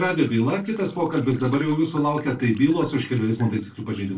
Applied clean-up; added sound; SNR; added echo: neural separator model SepFormer DNS4.